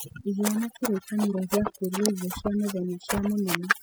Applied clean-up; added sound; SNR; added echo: classical method spectral subtraction.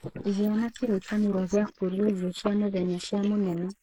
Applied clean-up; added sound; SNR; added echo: neural mask model Resemble Enhance denoiser.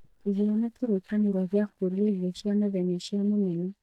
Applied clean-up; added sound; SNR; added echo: neural mask model DeepFilterNet 3.